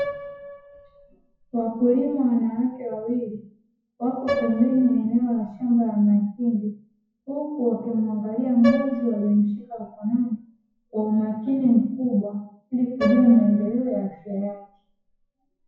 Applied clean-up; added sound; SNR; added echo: classical method WPE with log-MMSE.